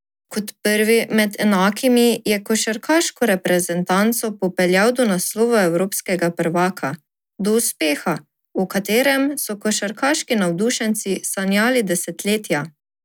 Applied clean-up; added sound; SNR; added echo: none; none; none; none.